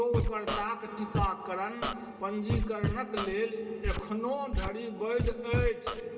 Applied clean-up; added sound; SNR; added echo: none; Scratching (performance technique); 1 dB; reverberation time 0.3 s.